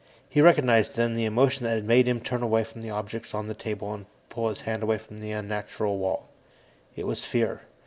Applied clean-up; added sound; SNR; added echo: none; none; none; none.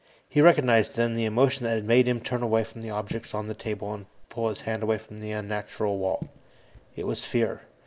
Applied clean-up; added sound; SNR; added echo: neural mask model Resemble Enhance denoiser.